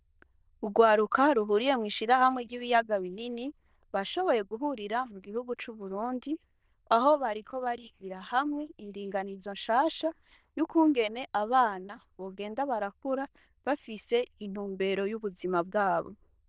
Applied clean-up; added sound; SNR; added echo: neural diffusion model UNIVERSE++.